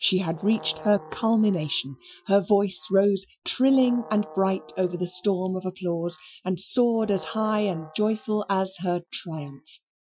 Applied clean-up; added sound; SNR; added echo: classical method Wiener filter.